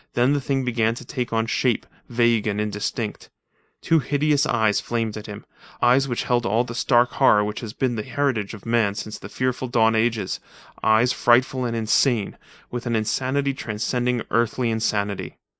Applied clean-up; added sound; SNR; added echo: neural mask model Resemble Enhance denoiser.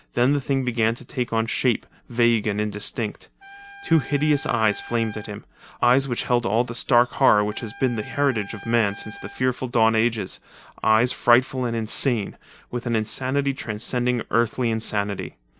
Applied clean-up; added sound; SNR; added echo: none; Trumpet; 19 dB; none.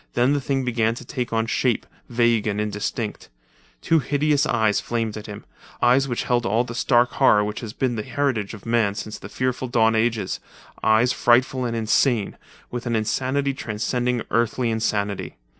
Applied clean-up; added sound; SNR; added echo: none; none; none; none.